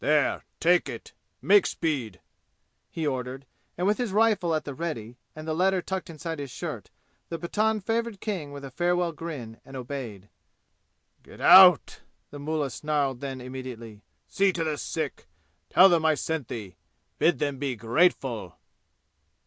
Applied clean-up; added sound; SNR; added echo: none; none; none; none.